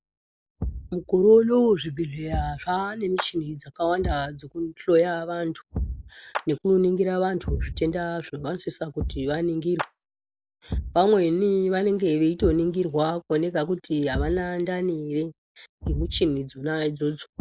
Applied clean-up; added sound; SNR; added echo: none; Clapping + Thump, thud; 11 dB; none.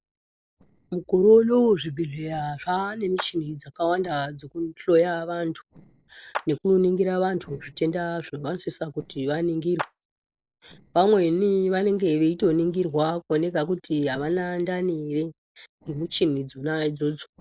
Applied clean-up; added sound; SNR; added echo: neural separator model SepFormer DNS4.